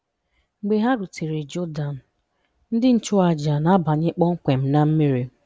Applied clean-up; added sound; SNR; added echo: none; none; none; none.